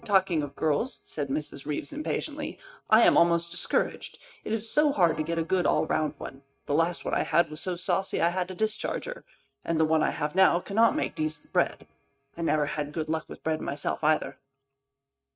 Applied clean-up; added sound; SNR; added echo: neural mask model RNNoise.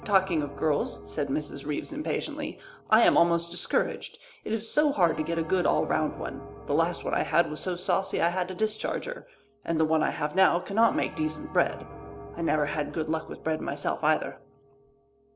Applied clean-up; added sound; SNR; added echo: none; Bell; 18 dB; none.